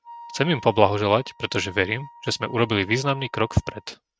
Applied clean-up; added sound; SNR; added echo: neural mask model RNNoise.